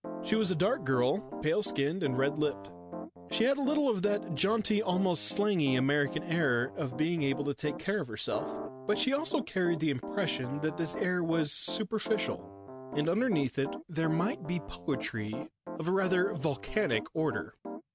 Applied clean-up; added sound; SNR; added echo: none; Piano; 11 dB; none.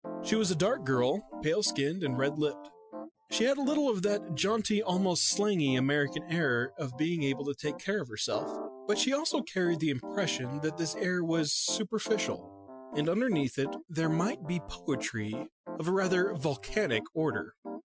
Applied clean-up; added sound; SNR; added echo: classical method Wiener filter.